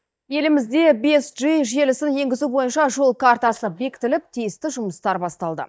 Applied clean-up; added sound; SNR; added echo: neural mask model DeepFilterNet 3.